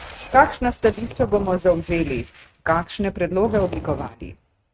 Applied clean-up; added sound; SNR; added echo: neural mask model RNNoise.